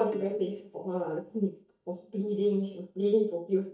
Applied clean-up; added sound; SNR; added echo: neural mask model DeepFilterNet 3.